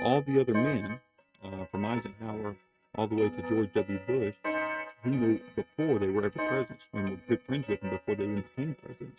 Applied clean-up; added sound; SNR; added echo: neural mask model RNNoise.